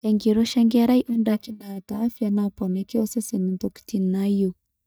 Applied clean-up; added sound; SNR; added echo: neural mask model DeepFilterNet 3.